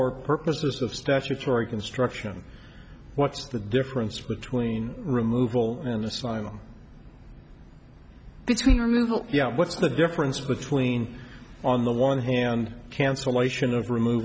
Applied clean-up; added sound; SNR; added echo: none; none; none; none.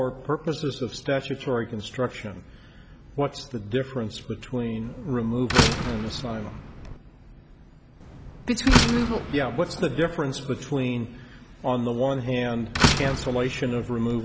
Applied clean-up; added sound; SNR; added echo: none; Slam; 0 dB; none.